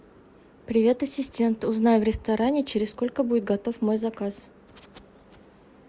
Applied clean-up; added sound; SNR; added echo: none; none; none; none.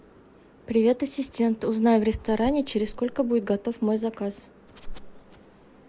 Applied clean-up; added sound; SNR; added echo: none; Zipper (clothing); 17 dB; none.